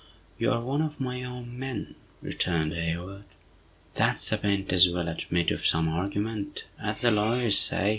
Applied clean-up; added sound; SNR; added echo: none; none; none; none.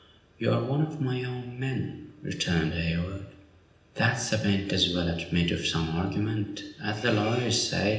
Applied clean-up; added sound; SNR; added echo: none; none; none; reverberation time 0.8 s.